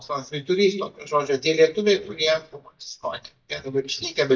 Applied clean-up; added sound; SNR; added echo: neural mask model DeepFilterNet 3.